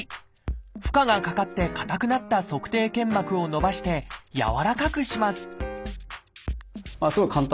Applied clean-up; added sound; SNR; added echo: none; none; none; none.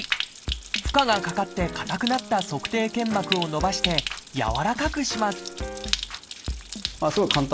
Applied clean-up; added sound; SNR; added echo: none; Stream; 7 dB; none.